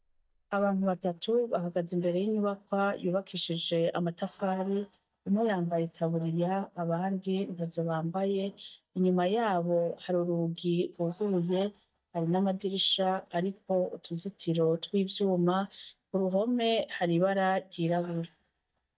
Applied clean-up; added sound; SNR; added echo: neural mask model DeepFilterNet 3.